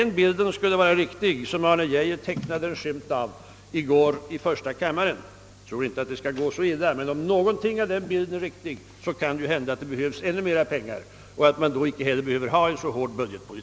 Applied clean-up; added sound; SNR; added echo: none; none; none; none.